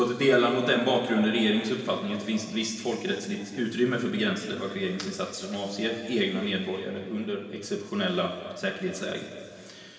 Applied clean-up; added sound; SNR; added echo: none; none; none; reverberation time 2.5 s.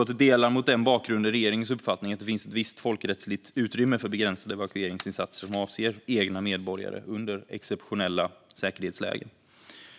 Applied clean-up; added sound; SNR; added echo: none; none; none; none.